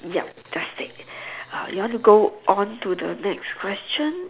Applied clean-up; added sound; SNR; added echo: none; none; none; none.